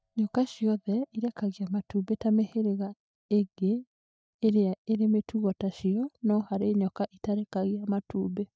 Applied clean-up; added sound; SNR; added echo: neural mask model DeepFilterNet 3.